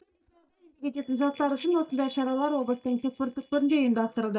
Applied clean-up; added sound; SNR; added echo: neural mask model DeepFilterNet 3.